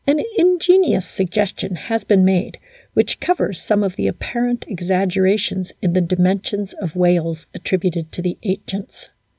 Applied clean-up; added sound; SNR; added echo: none; none; none; none.